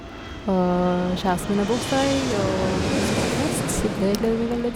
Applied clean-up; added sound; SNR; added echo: none; Fixed-wing aircraft, airplane; 3 dB; none.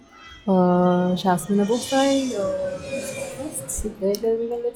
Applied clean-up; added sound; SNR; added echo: classical method log-MMSE.